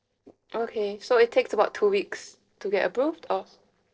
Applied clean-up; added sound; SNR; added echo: neural separator model SepFormer DNS4.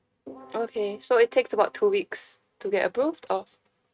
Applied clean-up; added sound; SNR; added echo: neural mask model RNNoise.